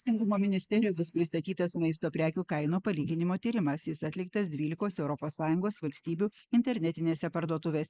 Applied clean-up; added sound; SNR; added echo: neural mask model Resemble Enhance denoiser.